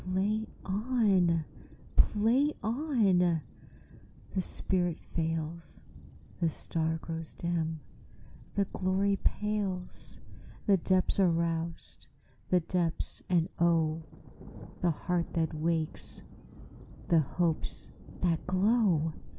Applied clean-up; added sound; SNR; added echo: none; Thunder; 16 dB; none.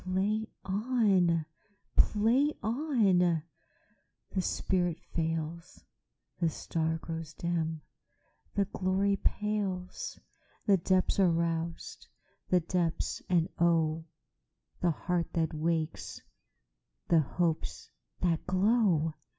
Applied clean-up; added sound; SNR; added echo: none; none; none; none.